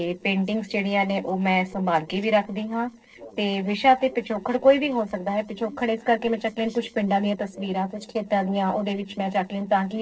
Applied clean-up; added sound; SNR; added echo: neural separator model SepFormer DNS4.